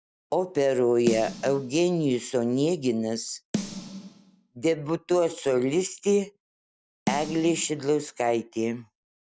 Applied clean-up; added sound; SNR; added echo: none; Snare drum; 11 dB; none.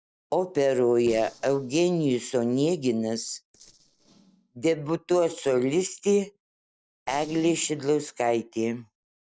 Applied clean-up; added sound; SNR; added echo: neural separator model SepFormer DNS4.